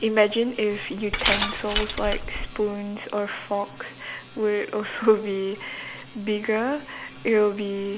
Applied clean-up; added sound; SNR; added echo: none; Glass; 2 dB; none.